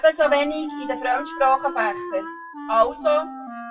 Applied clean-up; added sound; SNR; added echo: classical method WPE with log-MMSE.